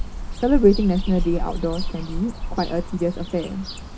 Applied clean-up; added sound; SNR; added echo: none; Cricket / Bird; 4 dB; reverberation time 0.3 s.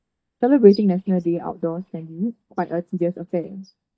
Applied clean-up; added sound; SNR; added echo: neural mask model DeepFilterNet 3.